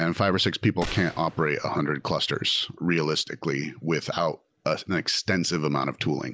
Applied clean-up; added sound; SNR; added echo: none; Gunshot, gunfire; 16 dB; none.